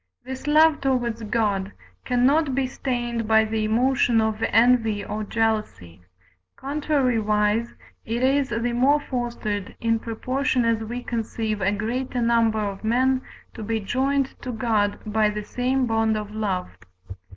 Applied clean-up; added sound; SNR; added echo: none; none; none; none.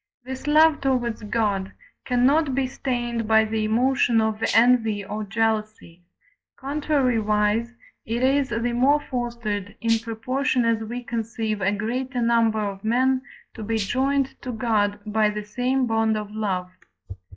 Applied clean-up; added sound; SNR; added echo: classical method log-MMSE.